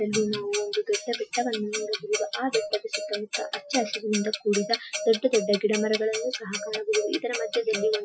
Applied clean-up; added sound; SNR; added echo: classical method Wiener filter.